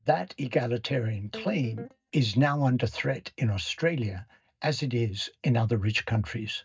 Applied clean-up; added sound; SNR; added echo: neural mask model DeepFilterNet 3.